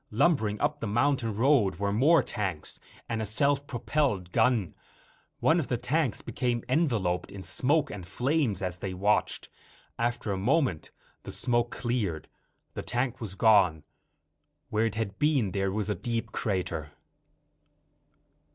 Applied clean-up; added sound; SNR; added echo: none; none; none; none.